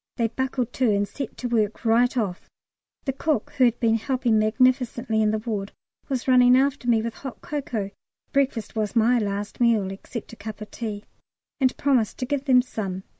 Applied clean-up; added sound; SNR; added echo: none; none; none; none.